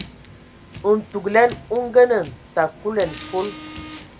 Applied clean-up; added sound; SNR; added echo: none; Car; 18 dB; none.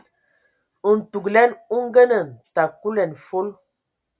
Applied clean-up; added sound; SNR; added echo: none; none; none; none.